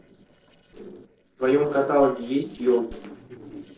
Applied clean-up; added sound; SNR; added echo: neural separator model SepFormer DNS4.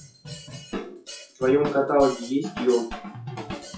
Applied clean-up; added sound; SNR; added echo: classical method WPE with log-MMSE.